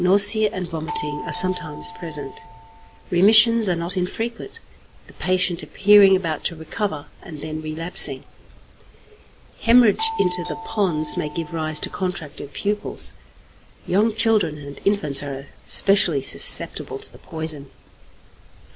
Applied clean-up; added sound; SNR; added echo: none; Doorbell; 12 dB; none.